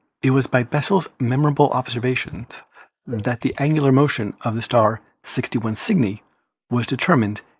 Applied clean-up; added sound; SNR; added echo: neural mask model Resemble Enhance denoiser.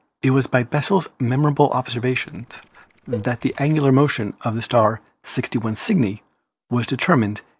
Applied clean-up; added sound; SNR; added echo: neural separator model SepFormer DNS4.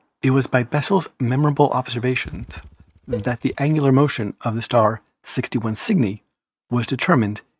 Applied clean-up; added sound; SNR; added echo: neural mask model RNNoise.